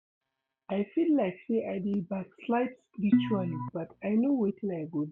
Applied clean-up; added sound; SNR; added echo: neural mask model RNNoise.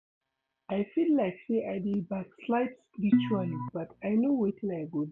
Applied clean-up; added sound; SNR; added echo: none; Organ; 0 dB; none.